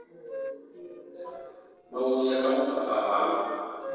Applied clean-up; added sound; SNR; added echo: neural separator model SepFormer DNS4.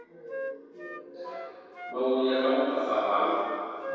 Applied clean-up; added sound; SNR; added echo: none; Wind instrument, woodwind instrument; 12 dB; reverberation time 2.0 s.